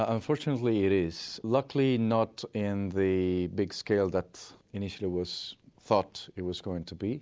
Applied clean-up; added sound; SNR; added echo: none; none; none; none.